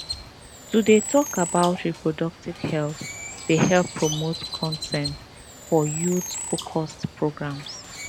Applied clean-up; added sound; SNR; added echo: none; Bird; 11 dB; none.